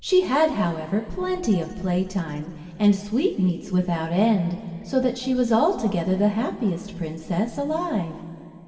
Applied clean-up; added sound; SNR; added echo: none; none; none; reverberation time 2.3 s.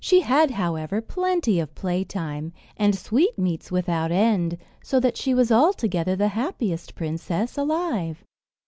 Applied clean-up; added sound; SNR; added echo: none; none; none; none.